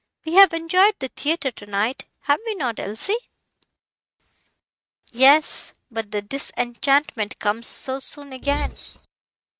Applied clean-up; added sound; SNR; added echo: neural mask model RNNoise.